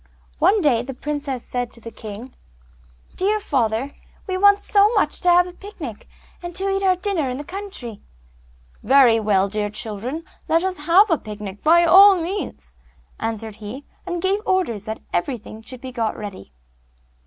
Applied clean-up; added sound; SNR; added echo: none; none; none; none.